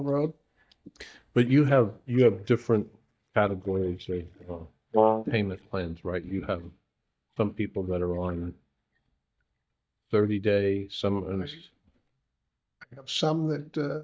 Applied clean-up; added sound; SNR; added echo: neural mask model DeepFilterNet 3.